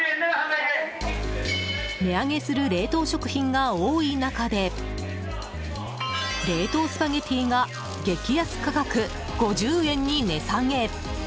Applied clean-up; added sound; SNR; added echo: none; none; none; none.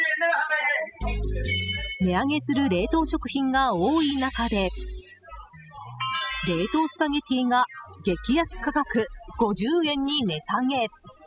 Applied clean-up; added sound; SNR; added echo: classical method spectral subtraction.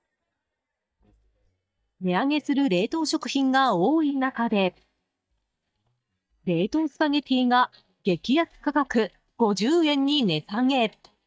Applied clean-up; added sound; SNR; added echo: neural mask model DeepFilterNet 3.